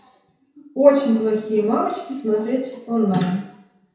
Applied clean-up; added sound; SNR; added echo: none; none; none; reverberation time 0.7 s.